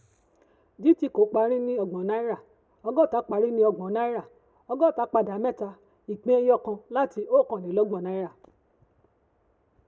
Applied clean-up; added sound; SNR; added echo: none; none; none; none.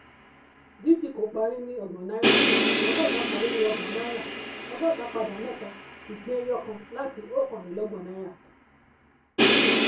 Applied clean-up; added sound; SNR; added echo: none; Crash cymbal; -3 dB; reverberation time 0.3 s.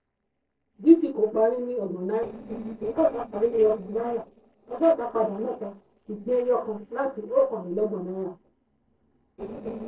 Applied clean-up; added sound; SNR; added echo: neural separator model SepFormer DNS4.